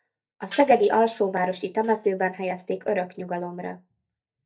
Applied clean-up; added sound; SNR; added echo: neural mask model DeepFilterNet 3.